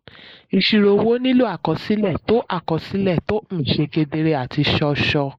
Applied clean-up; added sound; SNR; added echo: neural mask model Resemble Enhance denoiser.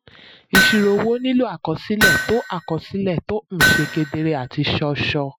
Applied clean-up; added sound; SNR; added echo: classical method Wiener filter.